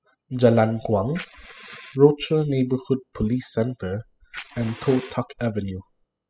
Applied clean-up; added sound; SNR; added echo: classical method spectral subtraction.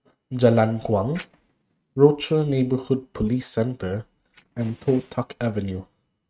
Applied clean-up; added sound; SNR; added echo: neural mask model RNNoise.